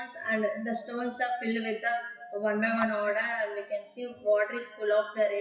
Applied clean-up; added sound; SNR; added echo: classical method WPE with log-MMSE.